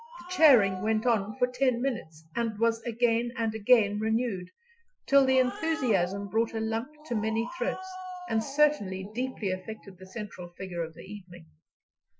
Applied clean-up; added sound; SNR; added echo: classical method Wiener filter.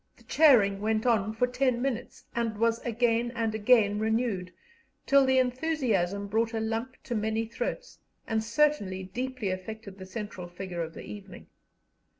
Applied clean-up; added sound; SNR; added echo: none; none; none; none.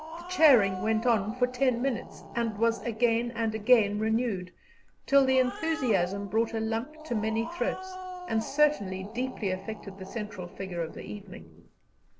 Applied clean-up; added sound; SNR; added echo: none; Growling; 14 dB; none.